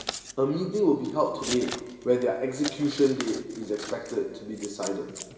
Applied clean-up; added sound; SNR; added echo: none; Scissors; 13 dB; reverberation time 2.1 s.